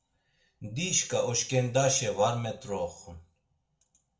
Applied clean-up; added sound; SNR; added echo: none; none; none; reverberation time 0.3 s.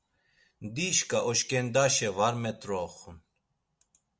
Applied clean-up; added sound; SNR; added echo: none; none; none; none.